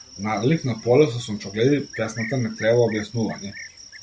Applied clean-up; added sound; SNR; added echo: none; Cricket; 17 dB; none.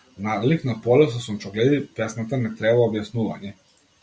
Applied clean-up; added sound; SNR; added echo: none; none; none; none.